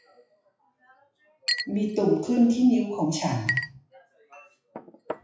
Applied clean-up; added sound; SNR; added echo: classical method WPE with log-MMSE.